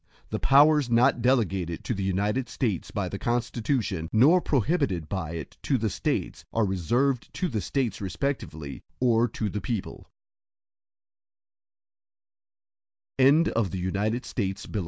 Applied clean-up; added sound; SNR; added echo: none; none; none; none.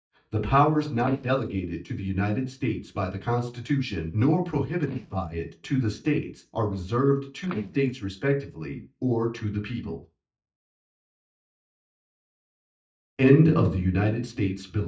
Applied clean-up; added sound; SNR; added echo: neural mask model DeepFilterNet 3.